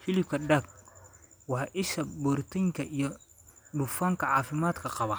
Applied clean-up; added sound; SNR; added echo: none; none; none; none.